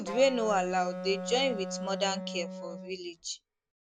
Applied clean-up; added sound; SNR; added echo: none; Wind instrument, woodwind instrument; 7 dB; none.